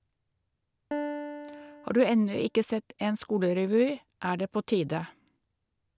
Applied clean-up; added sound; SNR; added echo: none; Piano; 11 dB; none.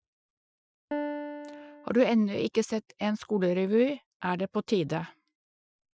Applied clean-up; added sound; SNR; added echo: classical method Wiener filter.